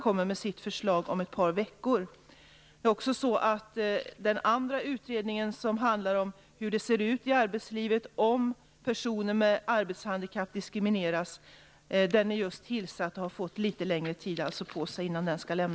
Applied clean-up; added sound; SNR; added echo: none; none; none; none.